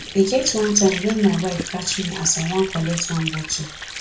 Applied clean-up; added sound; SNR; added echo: none; Sink (filling or washing) / Water; 10 dB; reverberation time 0.2 s.